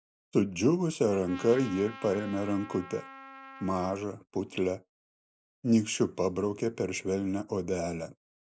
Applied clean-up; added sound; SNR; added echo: none; Trumpet; 17 dB; none.